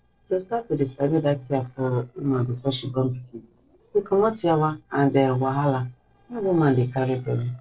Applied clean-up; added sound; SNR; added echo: neural separator model SepFormer DNS4.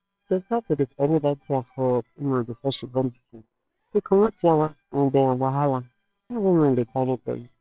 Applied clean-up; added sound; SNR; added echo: neural separator model SepFormer WHAMR!.